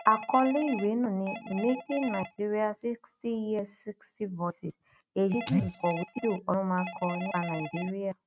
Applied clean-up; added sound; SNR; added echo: neural mask model RNNoise.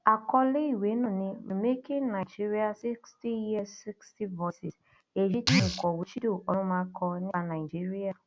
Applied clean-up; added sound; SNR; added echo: none; none; none; none.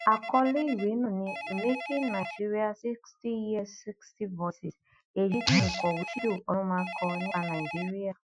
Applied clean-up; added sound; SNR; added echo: classical method Wiener filter.